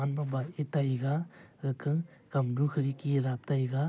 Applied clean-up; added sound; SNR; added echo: none; none; none; none.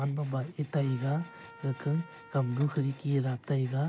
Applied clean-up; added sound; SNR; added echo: none; Trumpet + Tools; 20 dB; none.